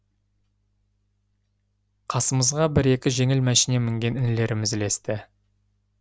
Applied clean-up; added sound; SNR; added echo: none; none; none; none.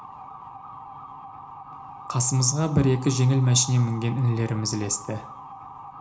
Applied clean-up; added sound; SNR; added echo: none; Motor vehicle (road) / Siren; 15 dB; reverberation time 0.4 s.